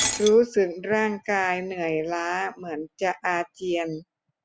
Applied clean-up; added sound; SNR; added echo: none; Shatter; 11 dB; none.